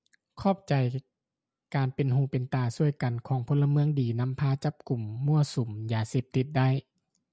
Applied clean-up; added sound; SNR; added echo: none; none; none; none.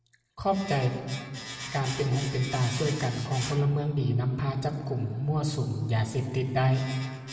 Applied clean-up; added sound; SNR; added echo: none; Domestic sounds, home sounds; 15 dB; reverberation time 2.4 s.